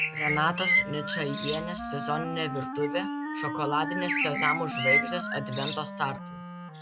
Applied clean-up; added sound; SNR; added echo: none; Bird + Wind instrument, woodwind instrument; -1 dB; none.